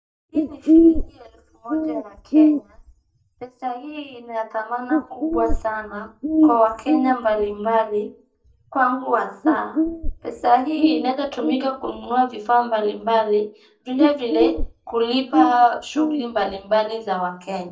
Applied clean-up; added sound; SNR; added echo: neural mask model DeepFilterNet 3.